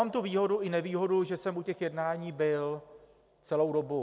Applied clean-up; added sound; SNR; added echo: none; none; none; none.